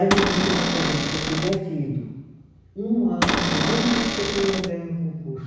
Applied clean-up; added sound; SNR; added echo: none; Cupboard open or close / Door; -1 dB; reverberation time 1.1 s.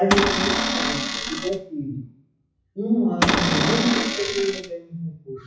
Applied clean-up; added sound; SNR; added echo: classical method WPE with log-MMSE.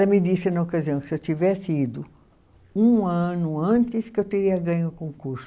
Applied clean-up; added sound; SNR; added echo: none; none; none; none.